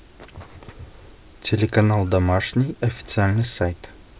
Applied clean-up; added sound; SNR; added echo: none; none; none; none.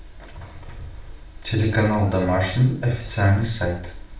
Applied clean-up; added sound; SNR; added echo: none; none; none; reverberation time 0.5 s.